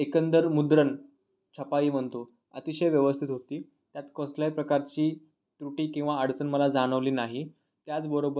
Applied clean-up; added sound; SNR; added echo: none; none; none; none.